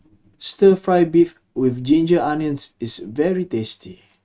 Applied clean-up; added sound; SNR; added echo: neural mask model RNNoise.